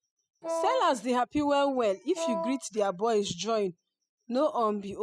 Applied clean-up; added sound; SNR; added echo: classical method spectral subtraction.